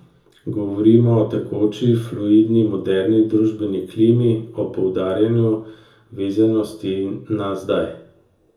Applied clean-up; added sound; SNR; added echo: none; none; none; reverberation time 0.6 s.